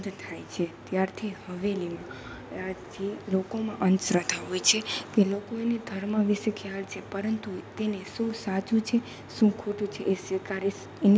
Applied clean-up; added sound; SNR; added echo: none; none; none; none.